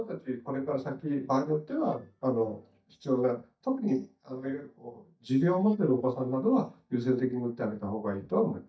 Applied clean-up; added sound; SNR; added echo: neural mask model DeepFilterNet 3.